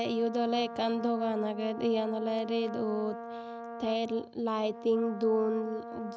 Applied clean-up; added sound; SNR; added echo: none; Brass instrument; 11 dB; none.